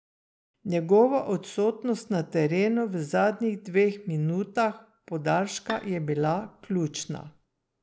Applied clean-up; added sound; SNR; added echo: none; Bowed string instrument; 19 dB; none.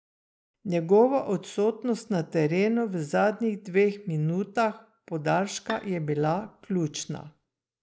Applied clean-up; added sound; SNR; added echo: neural mask model DeepFilterNet 3.